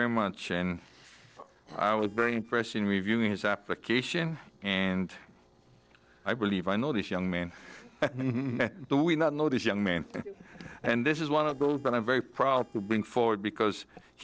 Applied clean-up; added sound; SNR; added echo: neural separator model SepFormer DNS4.